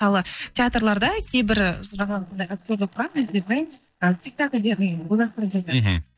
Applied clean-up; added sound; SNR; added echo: neural mask model DeepFilterNet 3.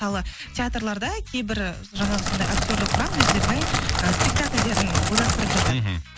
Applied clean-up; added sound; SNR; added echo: none; Crackle; -3 dB; none.